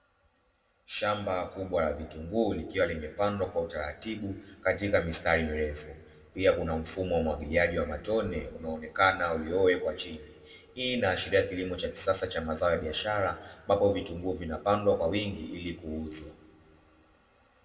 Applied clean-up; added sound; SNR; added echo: none; none; none; reverberation time 1.1 s.